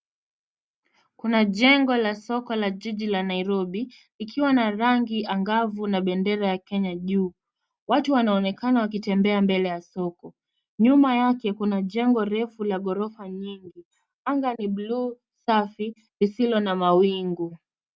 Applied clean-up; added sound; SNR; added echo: none; none; none; none.